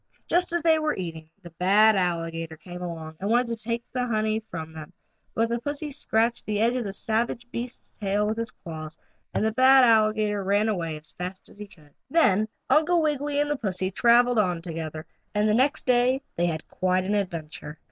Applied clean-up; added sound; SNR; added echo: neural mask model Resemble Enhance denoiser.